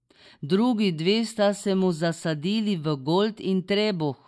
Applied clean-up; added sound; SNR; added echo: neural mask model Resemble Enhance denoiser.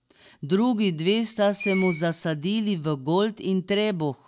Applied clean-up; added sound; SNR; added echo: none; Screech; 16 dB; none.